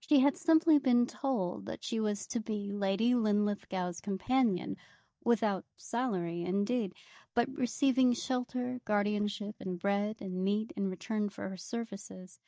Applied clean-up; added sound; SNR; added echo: neural mask model DeepFilterNet 3.